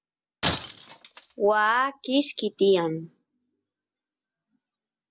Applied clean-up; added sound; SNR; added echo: none; Shatter; 8 dB; none.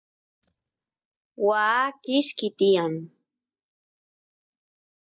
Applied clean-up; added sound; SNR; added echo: neural mask model DeepFilterNet 3.